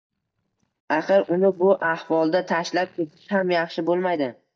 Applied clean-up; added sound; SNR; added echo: neural mask model DeepFilterNet 3.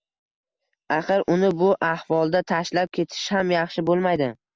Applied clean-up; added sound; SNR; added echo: none; none; none; none.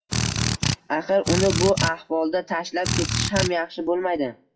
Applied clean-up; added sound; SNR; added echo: classical method WPE with log-MMSE.